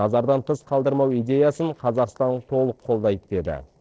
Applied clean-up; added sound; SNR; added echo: neural separator model SepFormer DNS4.